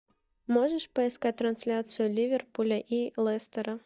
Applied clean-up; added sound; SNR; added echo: neural mask model DeepFilterNet 3.